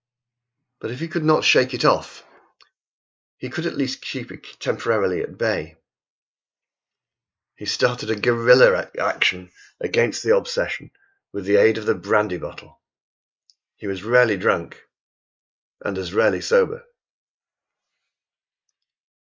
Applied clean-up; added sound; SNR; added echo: neural mask model Resemble Enhance denoiser.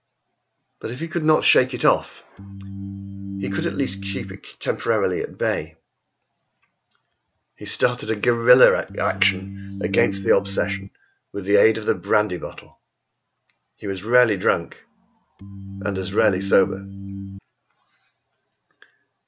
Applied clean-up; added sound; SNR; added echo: none; Organ; 7 dB; none.